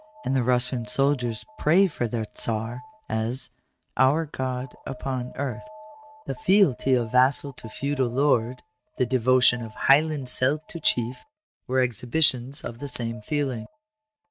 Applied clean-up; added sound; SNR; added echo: neural mask model RNNoise.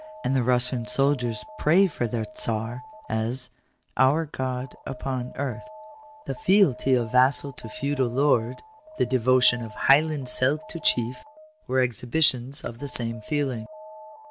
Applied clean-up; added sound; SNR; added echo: none; Alarm; 19 dB; none.